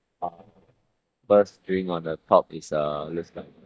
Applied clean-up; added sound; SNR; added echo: neural mask model DeepFilterNet 3.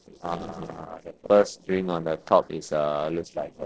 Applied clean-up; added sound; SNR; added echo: neural separator model SepFormer DNS4.